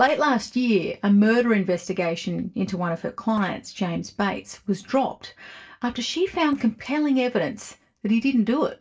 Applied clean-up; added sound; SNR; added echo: neural separator model SepFormer DNS4.